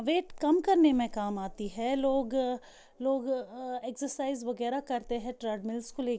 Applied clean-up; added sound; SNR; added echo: none; none; none; none.